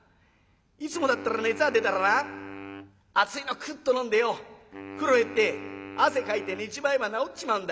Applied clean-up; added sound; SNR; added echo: none; Wind instrument, woodwind instrument; 15 dB; none.